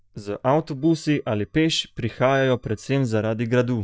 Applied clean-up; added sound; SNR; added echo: neural mask model DeepFilterNet 3.